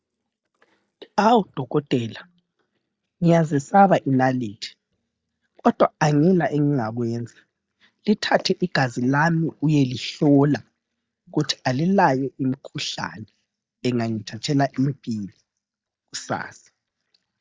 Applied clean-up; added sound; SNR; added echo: neural mask model DeepFilterNet 3.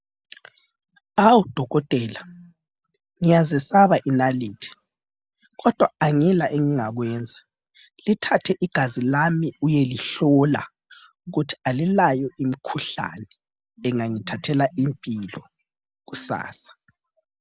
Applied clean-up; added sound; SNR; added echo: none; none; none; none.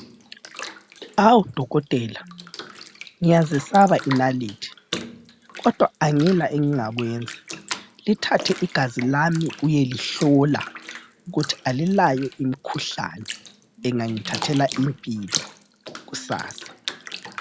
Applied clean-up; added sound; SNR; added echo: none; Bathtub (filling or washing); 14 dB; none.